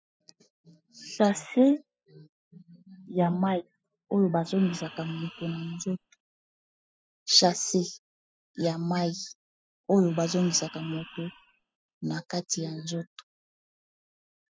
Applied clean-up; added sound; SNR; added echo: classical method spectral subtraction.